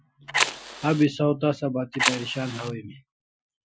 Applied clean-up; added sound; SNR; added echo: classical method Wiener filter.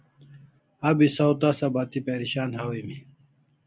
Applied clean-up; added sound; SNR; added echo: none; none; none; none.